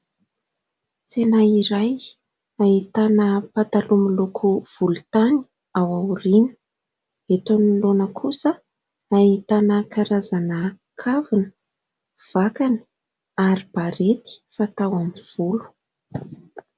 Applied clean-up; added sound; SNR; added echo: none; none; none; none.